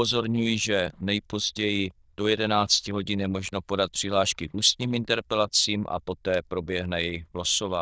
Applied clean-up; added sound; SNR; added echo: neural diffusion model UNIVERSE++.